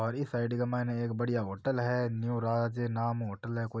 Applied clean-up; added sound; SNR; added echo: none; none; none; none.